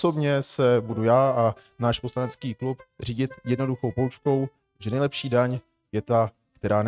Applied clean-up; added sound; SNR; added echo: neural mask model RNNoise.